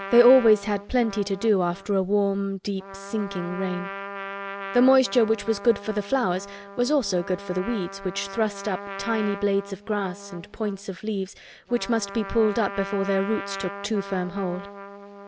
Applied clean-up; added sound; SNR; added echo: none; Trumpet; 13 dB; none.